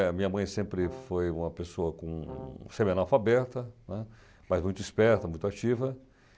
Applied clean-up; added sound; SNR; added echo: none; Brass instrument; 17 dB; none.